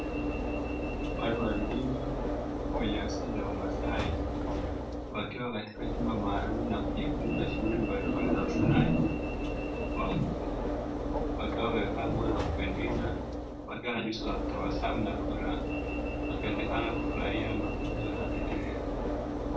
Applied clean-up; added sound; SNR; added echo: none; Alarm / Engine / Train; -2 dB; reverberation time 0.3 s.